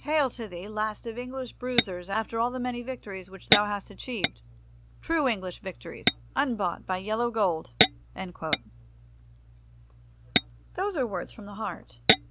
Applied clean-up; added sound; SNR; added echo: none; Tap / Glass; 2 dB; none.